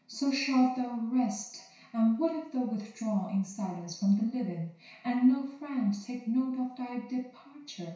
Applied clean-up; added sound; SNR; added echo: none; none; none; reverberation time 0.6 s.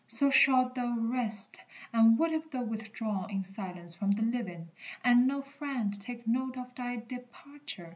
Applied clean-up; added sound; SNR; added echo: none; none; none; none.